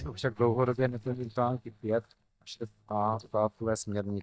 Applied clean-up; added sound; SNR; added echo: neural mask model DeepFilterNet 3.